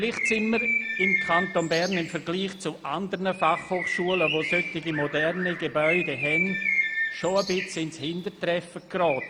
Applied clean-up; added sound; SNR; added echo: none; Bird; 3 dB; none.